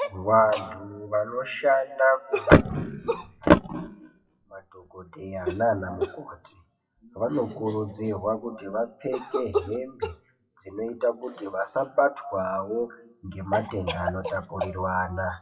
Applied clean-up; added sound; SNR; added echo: classical method WPE with log-MMSE.